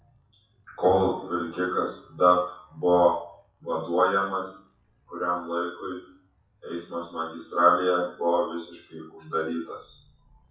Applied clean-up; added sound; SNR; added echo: classical method WPE with log-MMSE.